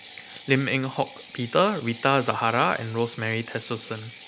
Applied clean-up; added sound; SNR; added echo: none; Ratchet, pawl; 20 dB; none.